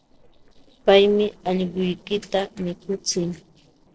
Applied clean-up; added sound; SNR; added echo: neural separator model SepFormer DNS4.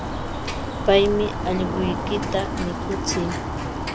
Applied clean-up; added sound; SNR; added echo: none; Bird; 2 dB; none.